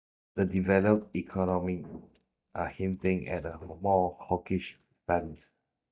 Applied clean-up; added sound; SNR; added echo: neural mask model DeepFilterNet 3.